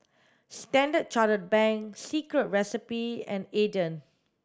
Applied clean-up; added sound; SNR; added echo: none; none; none; none.